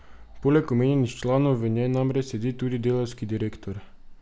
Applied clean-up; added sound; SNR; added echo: none; none; none; none.